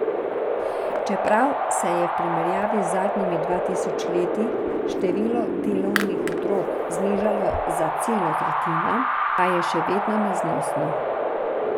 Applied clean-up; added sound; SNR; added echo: none; Wind; -3 dB; none.